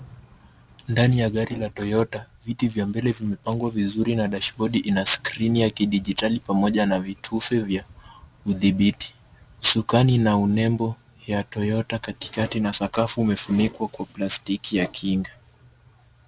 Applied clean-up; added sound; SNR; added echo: none; none; none; none.